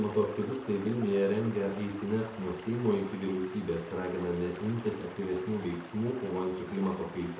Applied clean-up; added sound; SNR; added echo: none; Stream; 16 dB; reverberation time 2.0 s.